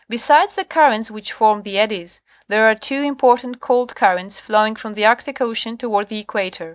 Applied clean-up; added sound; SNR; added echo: none; none; none; none.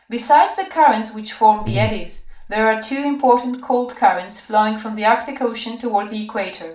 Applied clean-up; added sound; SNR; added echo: none; Buzz; 7 dB; reverberation time 0.4 s.